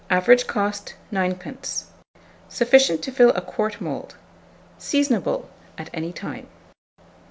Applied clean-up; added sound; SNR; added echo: none; none; none; none.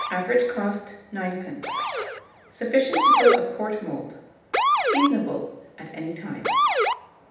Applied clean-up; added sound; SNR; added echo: none; Motor vehicle (road) / Siren; -1 dB; reverberation time 0.8 s.